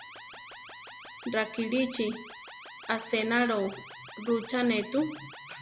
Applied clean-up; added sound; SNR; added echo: none; Alarm; 15 dB; none.